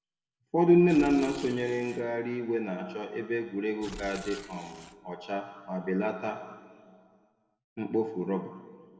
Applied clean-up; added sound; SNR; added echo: none; Tearing; 17 dB; reverberation time 1.8 s.